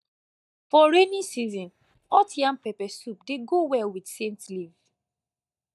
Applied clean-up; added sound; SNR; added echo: neural mask model DeepFilterNet 3.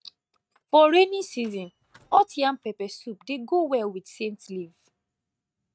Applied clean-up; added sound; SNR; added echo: neural mask model RNNoise.